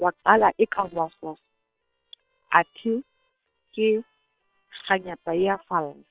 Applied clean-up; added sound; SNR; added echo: neural separator model SepFormer WHAM!.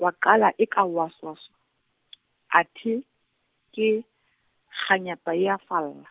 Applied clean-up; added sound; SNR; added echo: none; none; none; none.